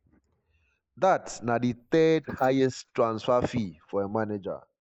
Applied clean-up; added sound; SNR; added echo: neural mask model Resemble Enhance denoiser.